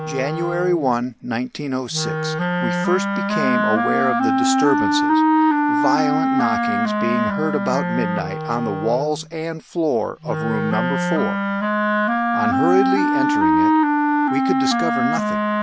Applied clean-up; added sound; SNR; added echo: none; Wind instrument, woodwind instrument; -4 dB; none.